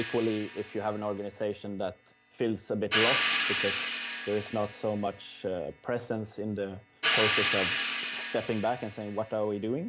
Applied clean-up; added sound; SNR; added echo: none; Hi-hat; 2 dB; none.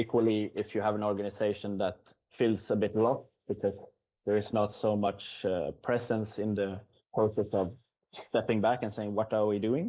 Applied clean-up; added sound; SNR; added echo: neural mask model Resemble Enhance denoiser.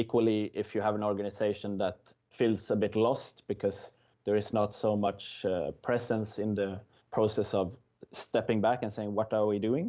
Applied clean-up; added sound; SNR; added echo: none; none; none; none.